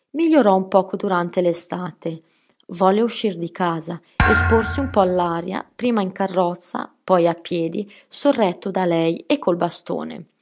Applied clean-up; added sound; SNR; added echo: none; Thump, thud; 2 dB; none.